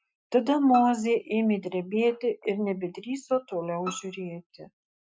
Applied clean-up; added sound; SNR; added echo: classical method Wiener filter.